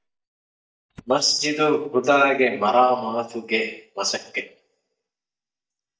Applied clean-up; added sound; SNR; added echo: neural mask model DeepFilterNet 3.